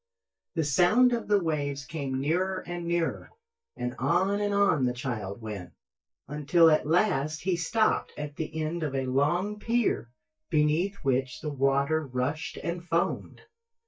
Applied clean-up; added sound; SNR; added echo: neural mask model DeepFilterNet 3.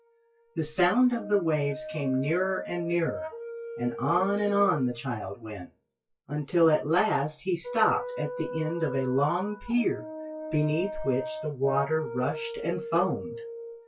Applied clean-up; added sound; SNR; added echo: classical method WPE with log-MMSE.